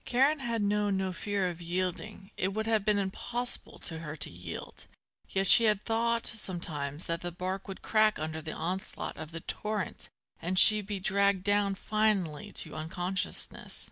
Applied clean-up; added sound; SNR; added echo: none; none; none; none.